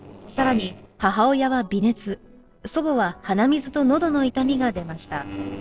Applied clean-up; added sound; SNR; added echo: neural separator model SepFormer DNS4.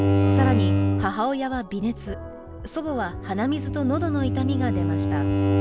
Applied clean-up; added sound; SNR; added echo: none; Bowed string instrument; -4 dB; none.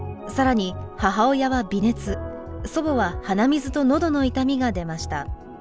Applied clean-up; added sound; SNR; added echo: none; none; none; none.